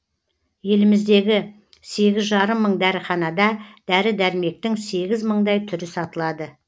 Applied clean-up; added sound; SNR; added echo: none; none; none; none.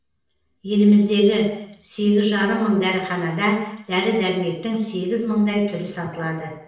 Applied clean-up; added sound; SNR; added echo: none; none; none; reverberation time 0.7 s.